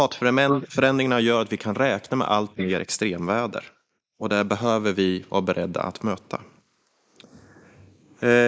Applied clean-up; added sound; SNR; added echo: neural mask model Resemble Enhance denoiser.